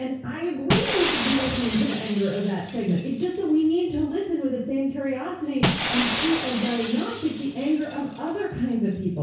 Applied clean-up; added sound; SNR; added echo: none; Shatter; 3 dB; reverberation time 0.6 s.